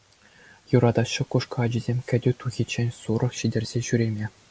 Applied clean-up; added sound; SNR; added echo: none; none; none; none.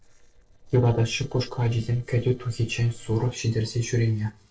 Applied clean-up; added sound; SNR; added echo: neural separator model SepFormer DNS4.